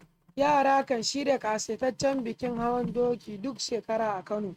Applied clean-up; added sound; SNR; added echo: neural mask model RNNoise.